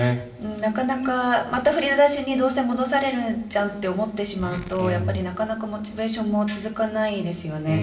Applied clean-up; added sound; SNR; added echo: none; Zipper (clothing); 14 dB; reverberation time 0.8 s.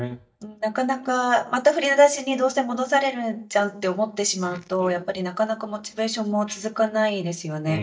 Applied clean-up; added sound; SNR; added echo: neural mask model DeepFilterNet 3.